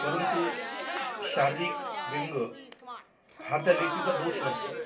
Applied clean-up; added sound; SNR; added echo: none; Crowd; 2 dB; reverberation time 0.2 s.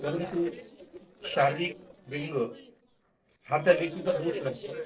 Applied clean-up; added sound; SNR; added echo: neural separator model SepFormer DNS4.